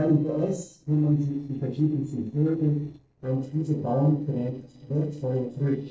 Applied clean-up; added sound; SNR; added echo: neural separator model SepFormer DNS4.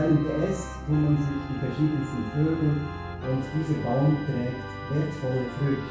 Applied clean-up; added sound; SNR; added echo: none; Organ; 10 dB; reverberation time 0.6 s.